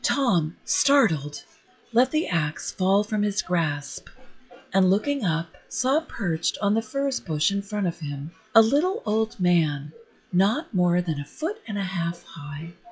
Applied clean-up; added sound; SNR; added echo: classical method log-MMSE.